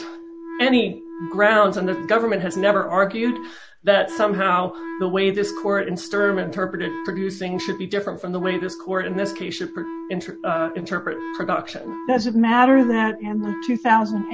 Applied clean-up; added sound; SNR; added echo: none; Wind instrument, woodwind instrument; 12 dB; none.